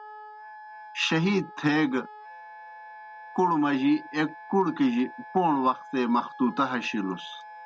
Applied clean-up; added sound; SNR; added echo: none; Wind instrument, woodwind instrument; 17 dB; none.